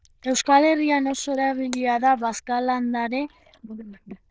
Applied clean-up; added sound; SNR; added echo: neural diffusion model UNIVERSE++.